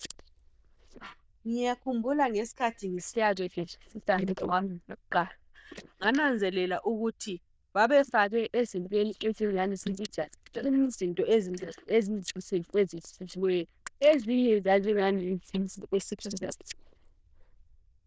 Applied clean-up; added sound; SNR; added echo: neural diffusion model UNIVERSE++.